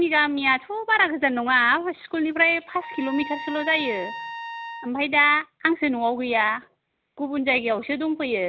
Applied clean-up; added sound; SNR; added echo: none; Trumpet; 13 dB; none.